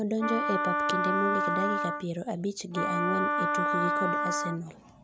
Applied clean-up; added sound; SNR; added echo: none; Wind instrument, woodwind instrument; -3 dB; none.